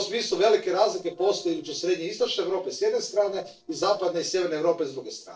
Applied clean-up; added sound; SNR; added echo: neural separator model SepFormer DNS4.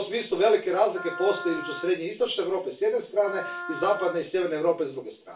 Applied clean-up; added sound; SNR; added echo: none; Wind instrument, woodwind instrument; 13 dB; reverberation time 0.3 s.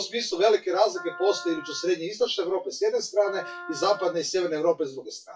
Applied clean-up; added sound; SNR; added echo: classical method WPE with log-MMSE.